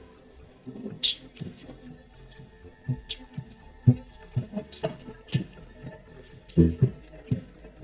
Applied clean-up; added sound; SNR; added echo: neural mask model DeepFilterNet 3.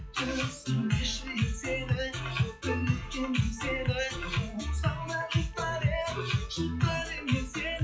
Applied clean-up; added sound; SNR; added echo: classical method WPE with log-MMSE.